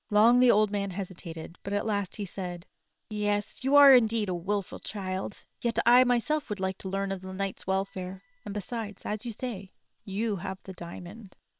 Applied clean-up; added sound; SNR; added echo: neural separator model SepFormer WHAM!.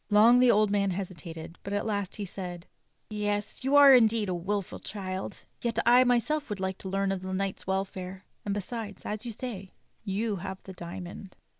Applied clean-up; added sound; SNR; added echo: neural mask model Resemble Enhance denoiser.